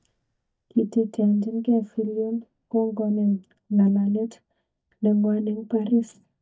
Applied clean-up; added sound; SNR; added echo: neural mask model DeepFilterNet 3.